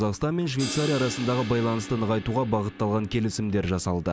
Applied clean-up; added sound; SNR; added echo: none; Crash cymbal; 13 dB; none.